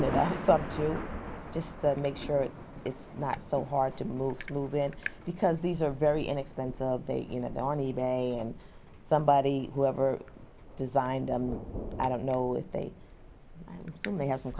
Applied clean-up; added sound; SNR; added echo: none; Thunder; 11 dB; none.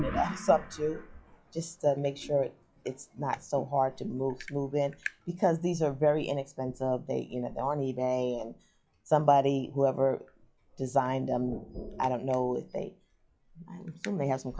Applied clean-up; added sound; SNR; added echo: classical method log-MMSE.